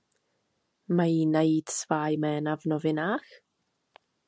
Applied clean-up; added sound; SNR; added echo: none; none; none; none.